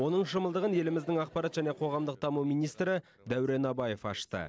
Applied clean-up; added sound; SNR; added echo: none; none; none; none.